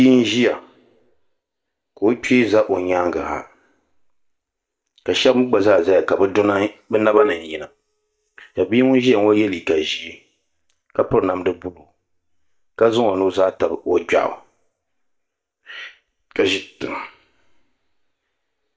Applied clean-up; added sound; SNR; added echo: neural mask model DeepFilterNet 3.